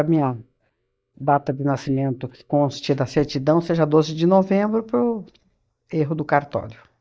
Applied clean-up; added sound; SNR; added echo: neural mask model DeepFilterNet 3.